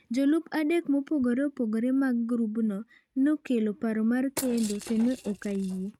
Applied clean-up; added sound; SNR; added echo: neural mask model RNNoise.